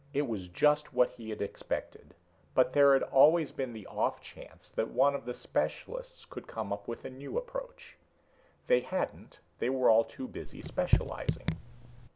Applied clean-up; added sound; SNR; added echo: none; Raindrop / Drip; 1 dB; none.